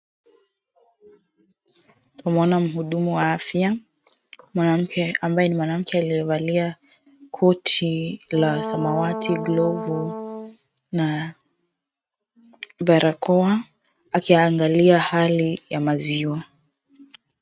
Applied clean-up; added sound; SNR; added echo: neural mask model RNNoise.